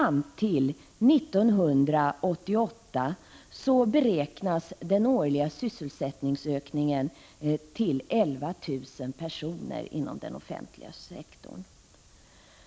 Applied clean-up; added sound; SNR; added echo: none; none; none; none.